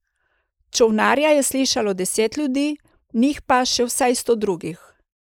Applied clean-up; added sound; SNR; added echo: neural mask model Resemble Enhance denoiser.